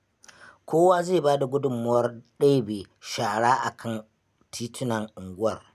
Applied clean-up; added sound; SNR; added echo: none; none; none; none.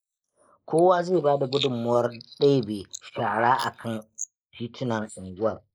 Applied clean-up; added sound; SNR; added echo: neural mask model Resemble Enhance denoiser.